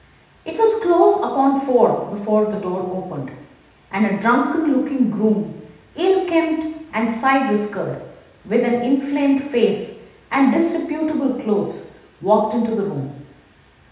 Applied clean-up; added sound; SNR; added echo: none; none; none; reverberation time 0.9 s.